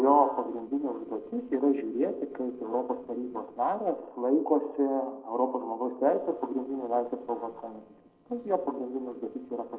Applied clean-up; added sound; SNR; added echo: neural separator model SepFormer DNS4.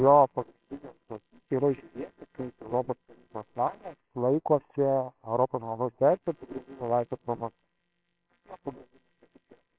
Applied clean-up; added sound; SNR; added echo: neural separator model SepFormer WHAMR!.